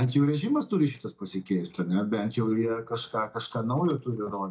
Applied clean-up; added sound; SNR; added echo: neural mask model DeepFilterNet 3.